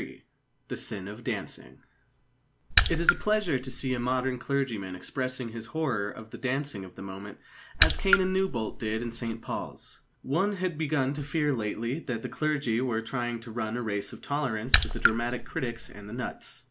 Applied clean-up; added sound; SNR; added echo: none; Raindrop / Splash, splatter; -2 dB; none.